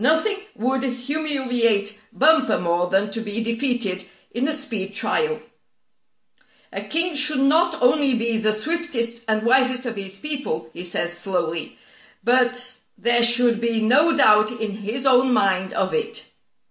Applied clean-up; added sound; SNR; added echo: none; none; none; reverberation time 0.2 s.